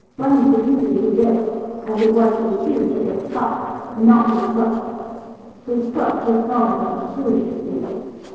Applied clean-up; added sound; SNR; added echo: neural separator model SepFormer DNS4.